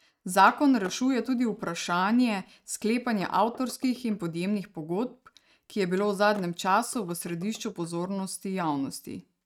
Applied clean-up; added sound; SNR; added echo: neural mask model RNNoise.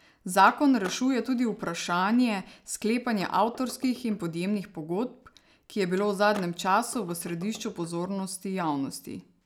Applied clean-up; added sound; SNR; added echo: none; Skateboard + Knock; 20 dB; none.